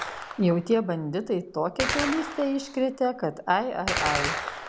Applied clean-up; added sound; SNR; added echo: none; Gunshot, gunfire; 6 dB; none.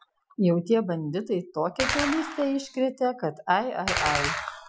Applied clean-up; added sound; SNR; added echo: classical method Wiener filter.